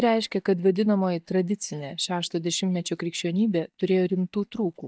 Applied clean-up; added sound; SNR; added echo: neural mask model DeepFilterNet 3.